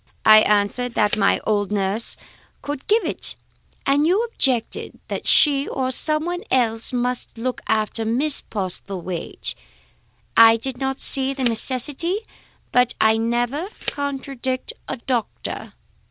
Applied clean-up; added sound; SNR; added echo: none; Tick; 17 dB; none.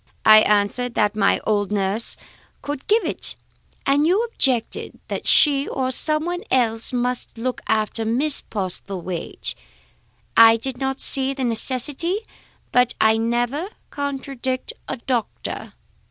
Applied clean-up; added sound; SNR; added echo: none; none; none; none.